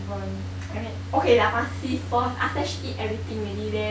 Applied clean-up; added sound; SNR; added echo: none; none; none; none.